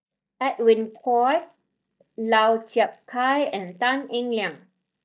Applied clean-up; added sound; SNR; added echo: neural mask model DeepFilterNet 3.